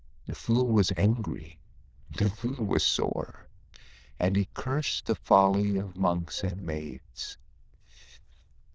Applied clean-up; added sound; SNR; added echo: neural diffusion model UNIVERSE++.